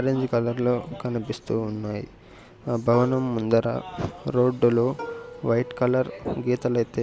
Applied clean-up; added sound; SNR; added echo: none; Plucked string instrument; 18 dB; none.